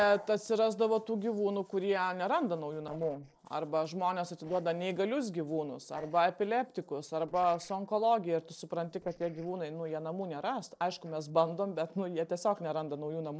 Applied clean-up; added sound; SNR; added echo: neural separator model SepFormer DNS4.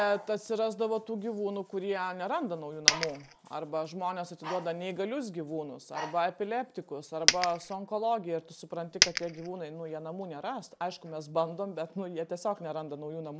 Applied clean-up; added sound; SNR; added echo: none; Coin (dropping); -5 dB; none.